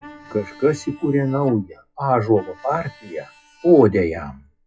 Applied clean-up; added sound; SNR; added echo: classical method WPE with log-MMSE.